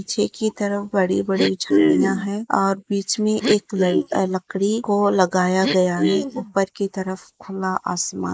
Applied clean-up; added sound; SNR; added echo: neural mask model Resemble Enhance denoiser.